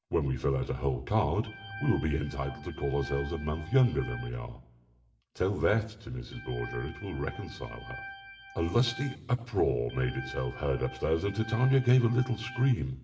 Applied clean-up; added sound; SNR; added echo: none; Organ; 15 dB; reverberation time 1.4 s.